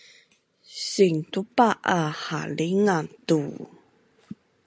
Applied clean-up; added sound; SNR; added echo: none; none; none; none.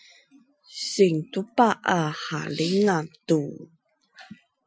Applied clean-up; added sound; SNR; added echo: classical method Wiener filter.